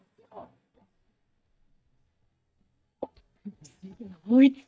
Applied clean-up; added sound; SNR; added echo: neural mask model DeepFilterNet 3.